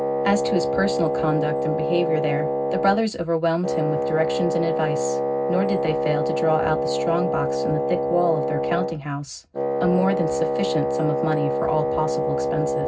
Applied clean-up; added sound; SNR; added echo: none; Wind instrument, woodwind instrument; -1 dB; reverberation time 0.4 s.